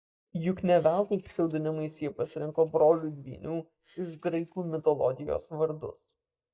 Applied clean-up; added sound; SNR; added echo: neural mask model DeepFilterNet 3.